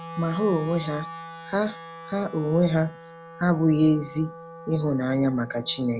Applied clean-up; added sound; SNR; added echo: none; Wind instrument, woodwind instrument; 15 dB; none.